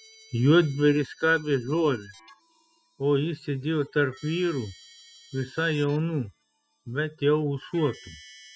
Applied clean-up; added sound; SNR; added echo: classical method spectral subtraction.